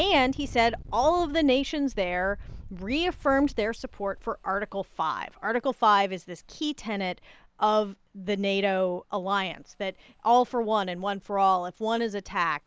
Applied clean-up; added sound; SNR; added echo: none; Engine; 18 dB; none.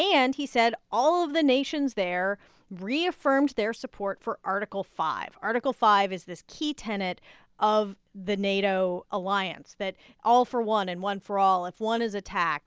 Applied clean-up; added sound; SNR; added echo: none; none; none; none.